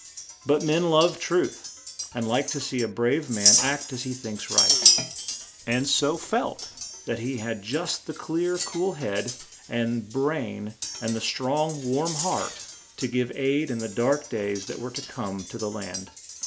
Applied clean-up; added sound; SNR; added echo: none; Chink, clink; 3 dB; none.